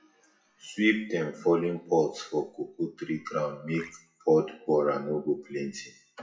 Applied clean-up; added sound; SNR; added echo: classical method WPE with log-MMSE.